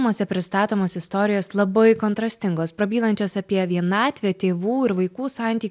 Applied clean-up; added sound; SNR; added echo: none; none; none; none.